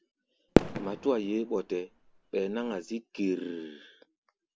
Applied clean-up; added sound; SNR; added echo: none; Fireworks; -3 dB; none.